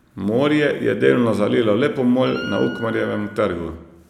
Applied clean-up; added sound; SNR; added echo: none; Wind instrument, woodwind instrument; 16 dB; none.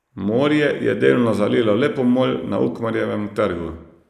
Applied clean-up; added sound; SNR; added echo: neural mask model Resemble Enhance denoiser.